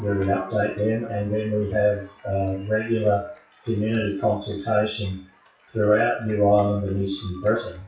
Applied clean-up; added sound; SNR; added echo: classical method WPE with log-MMSE.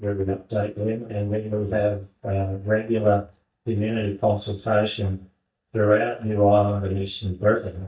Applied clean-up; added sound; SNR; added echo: neural mask model DeepFilterNet 3.